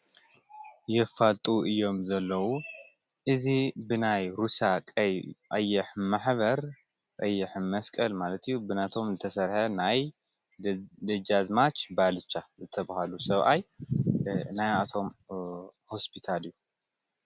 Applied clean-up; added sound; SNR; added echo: none; none; none; none.